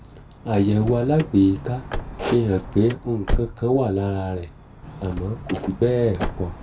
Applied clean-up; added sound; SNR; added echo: none; Car; 9 dB; reverberation time 0.2 s.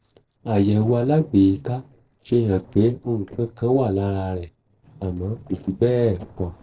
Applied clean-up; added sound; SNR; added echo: neural separator model SepFormer DNS4.